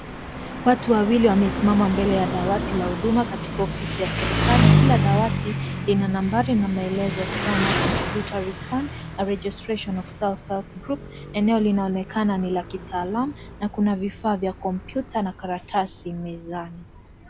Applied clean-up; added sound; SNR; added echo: none; Engine; 2 dB; none.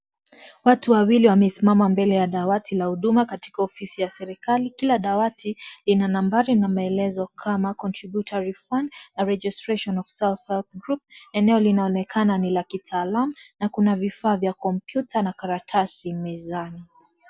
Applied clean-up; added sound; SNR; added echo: none; none; none; none.